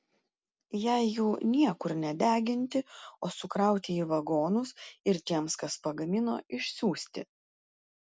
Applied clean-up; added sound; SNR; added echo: none; none; none; none.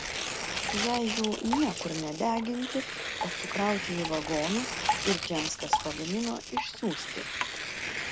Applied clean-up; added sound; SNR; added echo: none; Drip + Tearing; 1 dB; none.